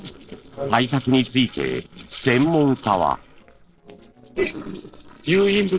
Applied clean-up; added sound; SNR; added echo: neural separator model SepFormer DNS4.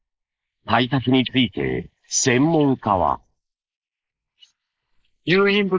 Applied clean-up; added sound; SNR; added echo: neural mask model Resemble Enhance denoiser.